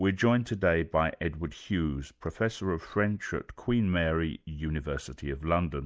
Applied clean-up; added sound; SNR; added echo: none; none; none; none.